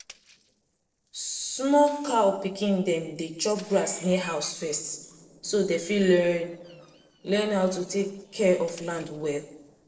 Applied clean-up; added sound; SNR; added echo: neural separator model SepFormer DNS4.